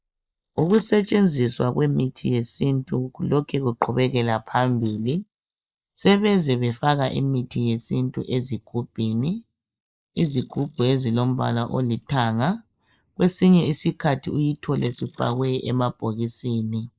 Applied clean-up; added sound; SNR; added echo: neural mask model Resemble Enhance denoiser.